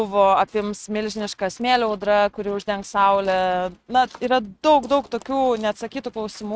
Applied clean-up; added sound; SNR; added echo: neural mask model RNNoise.